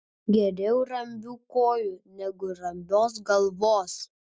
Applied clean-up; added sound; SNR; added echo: none; none; none; none.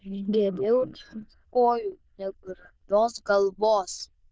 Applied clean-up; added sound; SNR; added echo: neural diffusion model UNIVERSE++.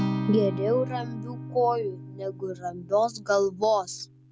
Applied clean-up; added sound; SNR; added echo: none; Acoustic guitar; 7 dB; none.